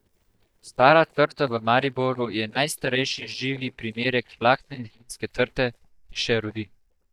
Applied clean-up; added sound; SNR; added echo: neural mask model DeepFilterNet 3.